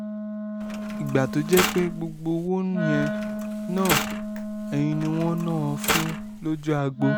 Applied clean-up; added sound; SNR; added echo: none; Wind instrument, woodwind instrument + Mechanisms; 3 dB; none.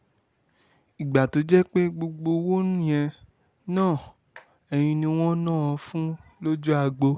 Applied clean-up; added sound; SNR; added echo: none; none; none; none.